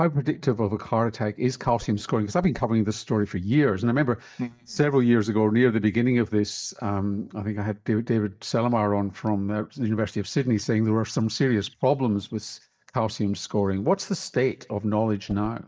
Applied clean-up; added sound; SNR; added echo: neural mask model DeepFilterNet 3.